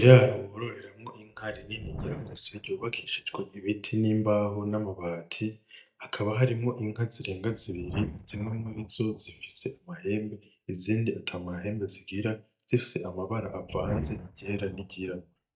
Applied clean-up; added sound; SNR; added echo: neural mask model DeepFilterNet 3.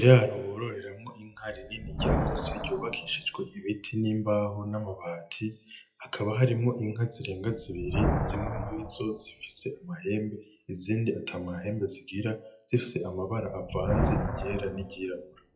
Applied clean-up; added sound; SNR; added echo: classical method WPE with log-MMSE.